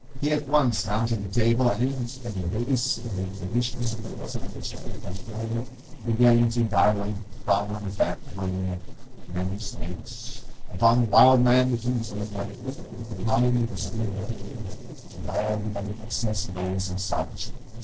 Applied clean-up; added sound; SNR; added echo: neural separator model SepFormer DNS4.